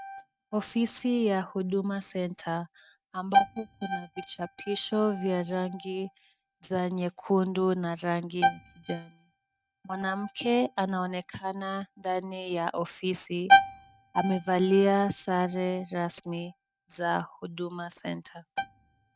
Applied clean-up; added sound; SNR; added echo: neural mask model RNNoise.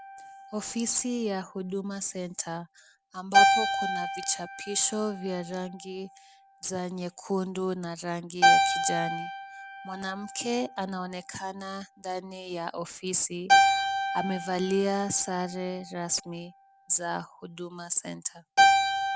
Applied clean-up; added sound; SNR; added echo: none; Keyboard (musical); -3 dB; none.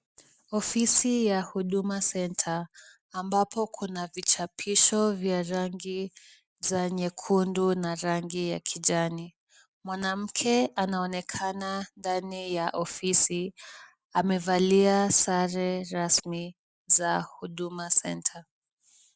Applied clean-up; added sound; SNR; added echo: none; none; none; none.